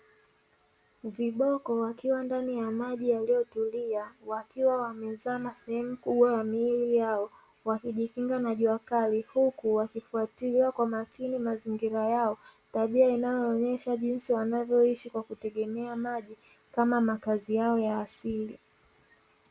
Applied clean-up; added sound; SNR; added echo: none; none; none; none.